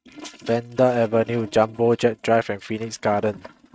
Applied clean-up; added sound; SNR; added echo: neural mask model RNNoise.